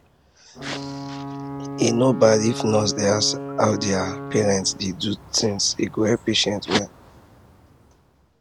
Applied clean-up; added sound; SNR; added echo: none; Alarm / Ocean / Boat, Water vehicle; 11 dB; none.